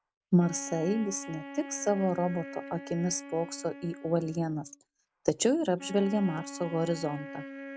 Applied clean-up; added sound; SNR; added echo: none; Wind instrument, woodwind instrument; 13 dB; none.